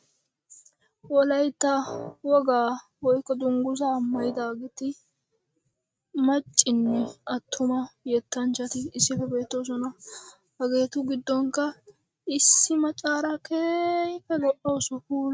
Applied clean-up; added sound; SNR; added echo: neural mask model RNNoise.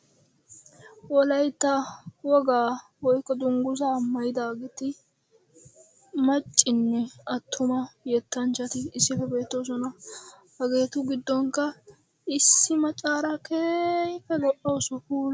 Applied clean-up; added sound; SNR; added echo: none; none; none; none.